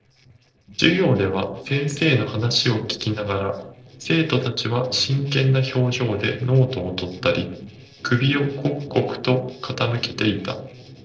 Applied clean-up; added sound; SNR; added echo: neural separator model SepFormer DNS4.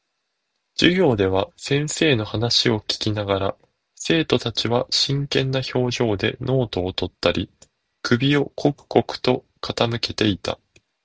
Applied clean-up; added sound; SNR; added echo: none; none; none; none.